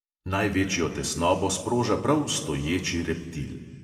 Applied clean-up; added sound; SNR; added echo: none; none; none; reverberation time 1.5 s.